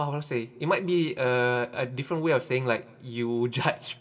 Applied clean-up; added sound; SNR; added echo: none; none; none; reverberation time 0.2 s.